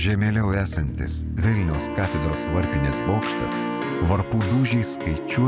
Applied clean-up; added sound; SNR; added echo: none; Wind instrument, woodwind instrument; 9 dB; none.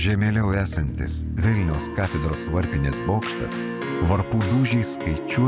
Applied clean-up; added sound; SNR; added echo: none; none; none; none.